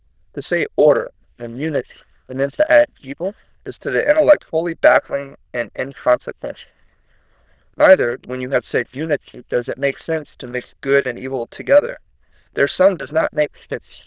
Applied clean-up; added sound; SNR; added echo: neural diffusion model UNIVERSE++.